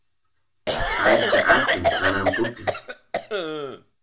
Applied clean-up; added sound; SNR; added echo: none; Cough; -4 dB; reverberation time 0.1 s.